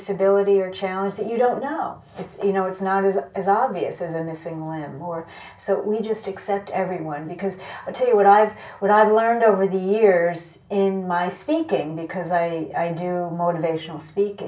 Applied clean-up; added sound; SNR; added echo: none; none; none; reverberation time 0.3 s.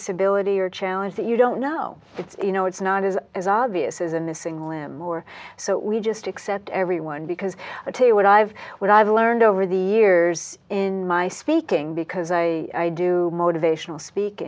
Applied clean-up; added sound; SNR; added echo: none; none; none; none.